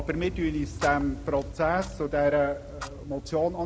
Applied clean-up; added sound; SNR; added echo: none; Clock; 11 dB; none.